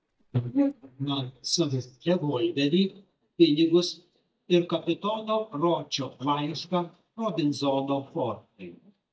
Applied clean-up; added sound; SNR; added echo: neural mask model DeepFilterNet 3.